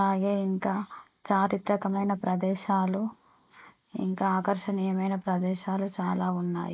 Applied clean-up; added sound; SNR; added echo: neural mask model Resemble Enhance denoiser.